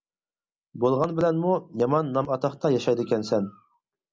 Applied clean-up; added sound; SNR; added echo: none; none; none; none.